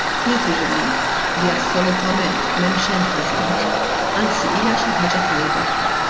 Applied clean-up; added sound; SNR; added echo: none; Tools; -4 dB; none.